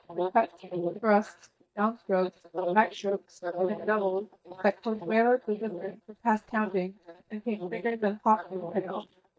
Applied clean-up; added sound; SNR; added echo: neural mask model DeepFilterNet 3.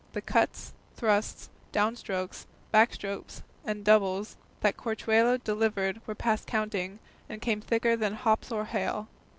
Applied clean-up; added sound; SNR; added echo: none; none; none; none.